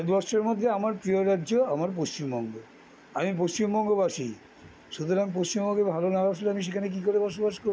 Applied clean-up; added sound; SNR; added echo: none; none; none; none.